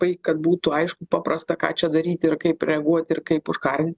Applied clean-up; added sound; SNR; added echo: none; none; none; none.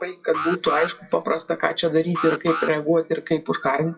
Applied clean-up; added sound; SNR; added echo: classical method WPE with log-MMSE.